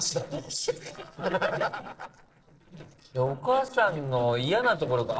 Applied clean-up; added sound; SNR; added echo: neural separator model SepFormer DNS4.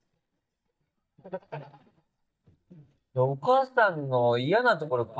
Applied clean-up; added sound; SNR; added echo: neural mask model DeepFilterNet 3.